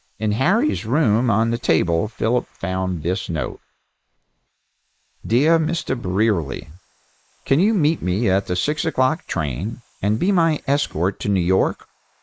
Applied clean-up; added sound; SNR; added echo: neural mask model Resemble Enhance denoiser.